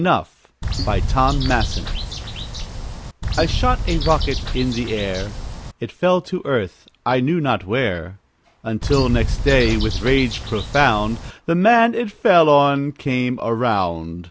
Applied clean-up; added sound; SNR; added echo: none; Bird; 3 dB; none.